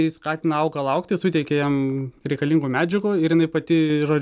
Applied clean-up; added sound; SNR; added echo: none; none; none; none.